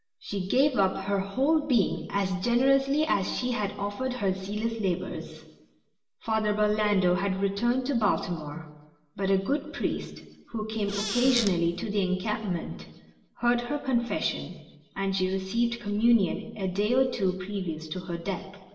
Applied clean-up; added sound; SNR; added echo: none; Squeak / Cupboard open or close; 7 dB; reverberation time 1.1 s.